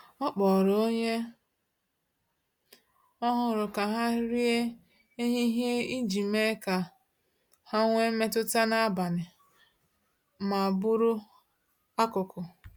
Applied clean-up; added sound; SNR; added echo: none; none; none; none.